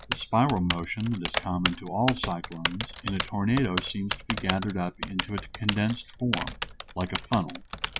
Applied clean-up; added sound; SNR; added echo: none; Typing; 5 dB; none.